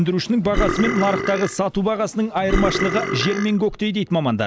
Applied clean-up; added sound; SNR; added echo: none; Burping, eructation; 4 dB; none.